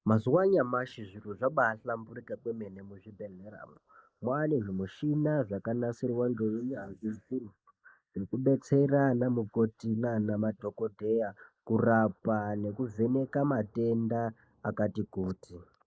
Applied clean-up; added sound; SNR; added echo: neural mask model Resemble Enhance denoiser.